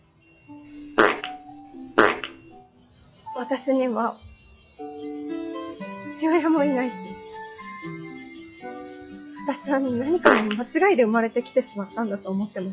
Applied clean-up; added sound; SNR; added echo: classical method log-MMSE.